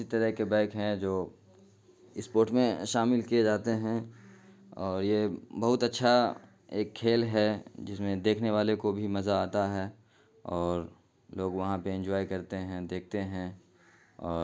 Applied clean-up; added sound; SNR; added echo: none; none; none; none.